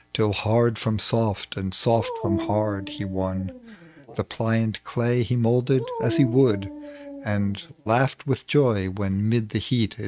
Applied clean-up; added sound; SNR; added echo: neural mask model RNNoise.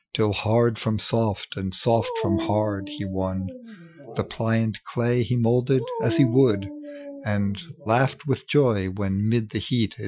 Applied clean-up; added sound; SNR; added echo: classical method Wiener filter.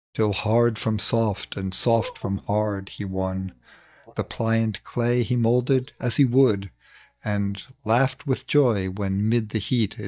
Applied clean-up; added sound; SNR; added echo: neural mask model DeepFilterNet 3.